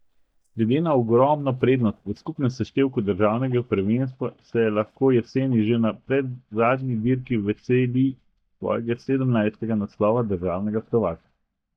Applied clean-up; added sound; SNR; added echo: neural mask model DeepFilterNet 3.